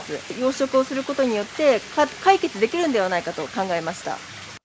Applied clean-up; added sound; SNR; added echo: none; none; none; none.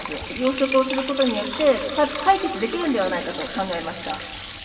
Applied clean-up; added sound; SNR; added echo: none; Liquid; 8 dB; reverberation time 2.0 s.